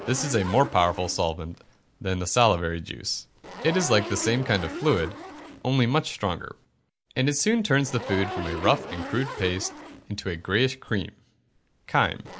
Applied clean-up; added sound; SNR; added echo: none; Zipper (clothing); 12 dB; none.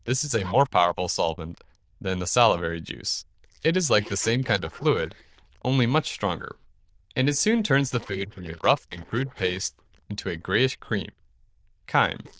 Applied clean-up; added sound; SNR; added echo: neural diffusion model UNIVERSE++.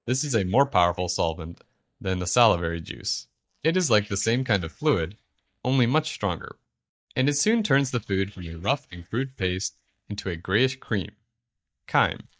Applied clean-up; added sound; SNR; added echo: neural mask model DeepFilterNet 3.